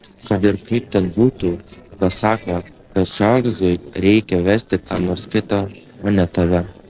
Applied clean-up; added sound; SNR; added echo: neural separator model SepFormer DNS4.